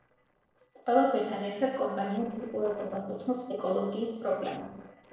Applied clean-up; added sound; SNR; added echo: neural separator model SepFormer DNS4.